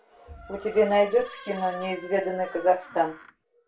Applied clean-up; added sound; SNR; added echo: none; Door; 18 dB; reverberation time 0.3 s.